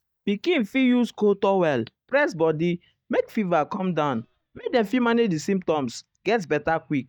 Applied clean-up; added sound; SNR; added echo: neural mask model DeepFilterNet 3.